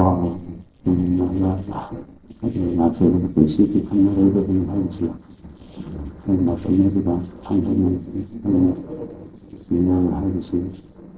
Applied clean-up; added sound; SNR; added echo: neural separator model SepFormer DNS4.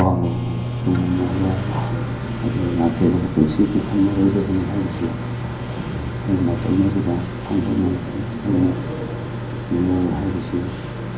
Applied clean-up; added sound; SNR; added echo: none; Microwave oven; 7 dB; reverberation time 0.6 s.